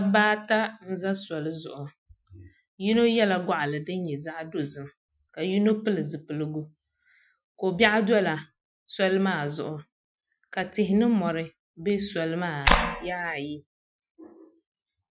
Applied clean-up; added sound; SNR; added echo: classical method Wiener filter.